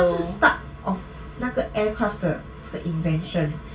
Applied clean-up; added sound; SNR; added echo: none; none; none; reverberation time 0.2 s.